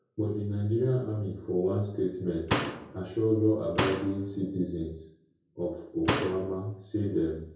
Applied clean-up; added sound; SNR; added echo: none; Slam; 3 dB; reverberation time 0.6 s.